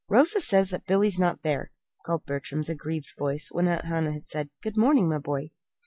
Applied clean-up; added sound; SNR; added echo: none; none; none; none.